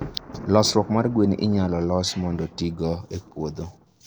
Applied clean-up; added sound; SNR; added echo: none; Thunder; 17 dB; none.